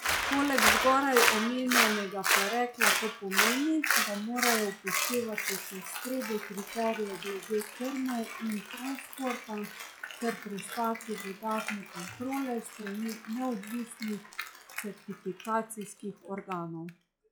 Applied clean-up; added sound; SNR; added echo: classical method log-MMSE.